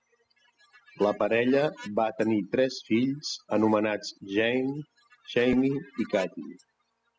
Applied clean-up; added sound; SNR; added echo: classical method spectral subtraction.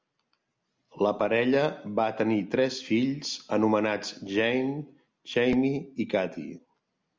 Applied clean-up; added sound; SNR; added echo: none; none; none; none.